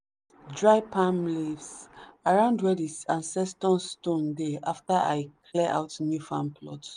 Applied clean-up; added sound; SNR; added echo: none; none; none; none.